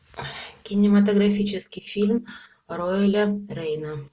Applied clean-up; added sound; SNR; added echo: none; none; none; none.